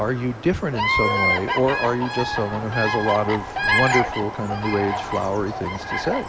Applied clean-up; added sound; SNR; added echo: none; Bird vocalization, bird call, bird song; 1 dB; none.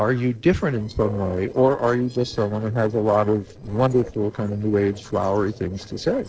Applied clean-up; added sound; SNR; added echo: neural separator model SepFormer DNS4.